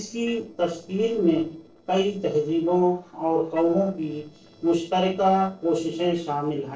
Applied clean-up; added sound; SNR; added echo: neural separator model SepFormer DNS4.